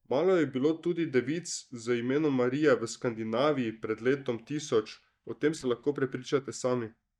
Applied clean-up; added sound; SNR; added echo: neural mask model DeepFilterNet 3.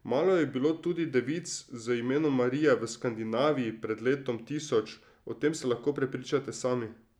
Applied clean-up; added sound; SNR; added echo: none; none; none; none.